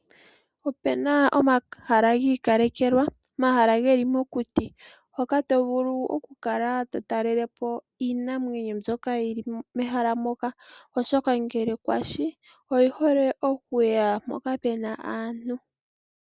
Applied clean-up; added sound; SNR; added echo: none; none; none; none.